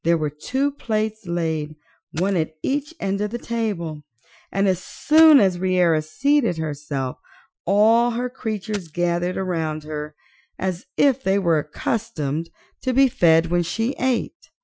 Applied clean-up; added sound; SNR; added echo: classical method Wiener filter.